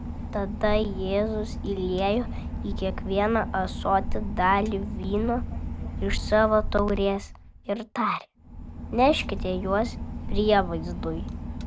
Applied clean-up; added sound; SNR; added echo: none; Engine / Boat, Water vehicle; 5 dB; none.